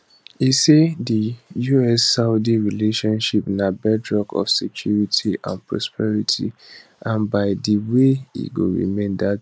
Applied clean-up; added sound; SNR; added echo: none; none; none; none.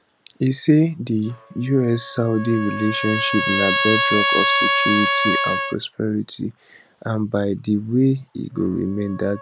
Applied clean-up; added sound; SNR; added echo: none; Trumpet; 3 dB; none.